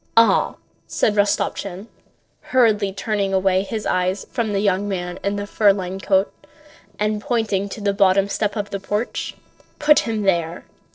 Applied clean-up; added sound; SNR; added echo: neural separator model SepFormer DNS4.